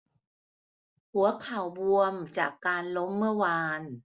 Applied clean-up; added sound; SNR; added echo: none; none; none; none.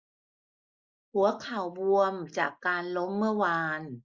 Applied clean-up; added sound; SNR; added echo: neural mask model Resemble Enhance denoiser.